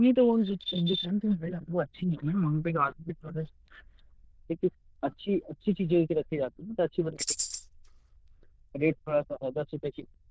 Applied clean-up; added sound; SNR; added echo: neural diffusion model UNIVERSE++.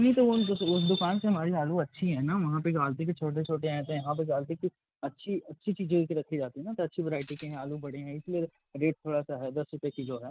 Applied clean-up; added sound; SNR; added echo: neural mask model RNNoise.